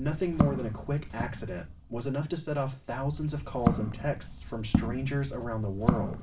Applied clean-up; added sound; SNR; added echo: none; Walk, footsteps; 1 dB; reverberation time 0.3 s.